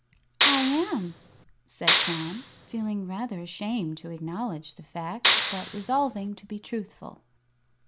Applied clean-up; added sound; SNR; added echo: none; Clapping; -5 dB; none.